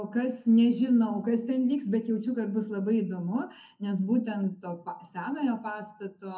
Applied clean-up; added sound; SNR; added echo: none; none; none; reverberation time 0.4 s.